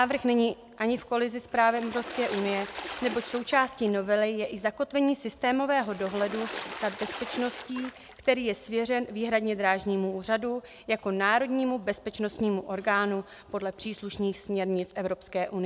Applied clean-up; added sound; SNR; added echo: none; Water / Splash, splatter; 12 dB; none.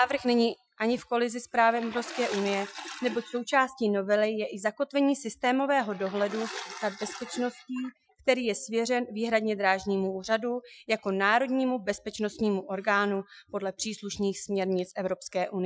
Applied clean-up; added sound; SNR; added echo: classical method Wiener filter.